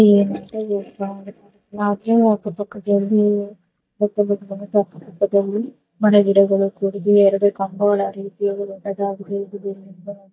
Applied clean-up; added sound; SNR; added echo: neural mask model DeepFilterNet 3.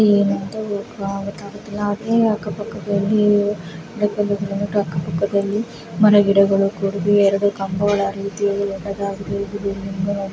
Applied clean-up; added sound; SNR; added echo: none; none; none; none.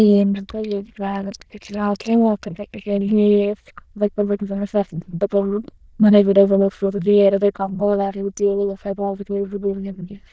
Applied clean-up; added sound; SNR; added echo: neural diffusion model UNIVERSE++.